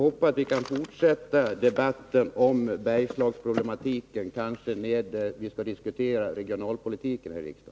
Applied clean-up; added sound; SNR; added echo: none; none; none; none.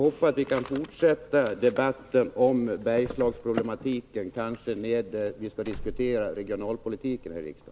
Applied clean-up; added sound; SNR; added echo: none; Doorbell; 19 dB; none.